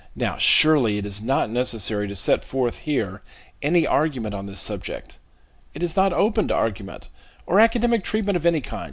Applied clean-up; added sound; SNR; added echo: none; none; none; none.